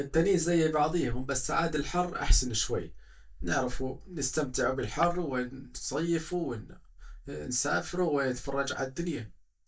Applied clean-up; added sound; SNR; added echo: neural mask model DeepFilterNet 3.